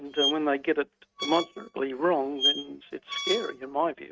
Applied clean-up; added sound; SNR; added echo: neural mask model RNNoise.